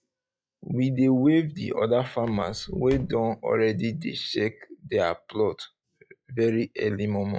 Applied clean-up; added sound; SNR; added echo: classical method log-MMSE.